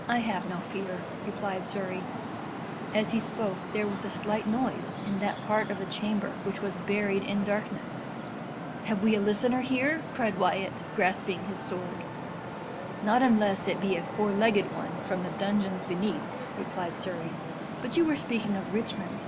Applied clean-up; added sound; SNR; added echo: none; Traffic noise, roadway noise; 6 dB; none.